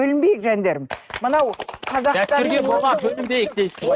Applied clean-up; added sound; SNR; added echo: neural mask model RNNoise.